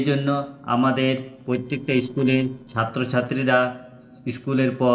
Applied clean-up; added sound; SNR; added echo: neural separator model SepFormer DNS4.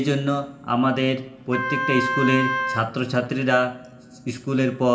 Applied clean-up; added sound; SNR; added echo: none; Wind instrument, woodwind instrument; 4 dB; reverberation time 1.9 s.